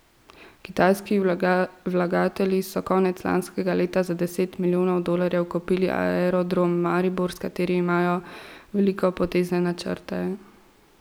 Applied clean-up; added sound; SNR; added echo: none; none; none; none.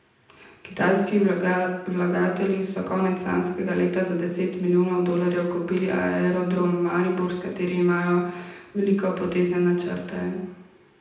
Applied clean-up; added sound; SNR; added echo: none; none; none; reverberation time 0.9 s.